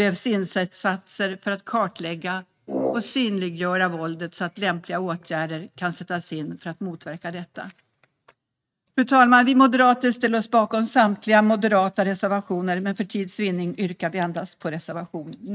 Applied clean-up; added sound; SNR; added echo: neural mask model RNNoise.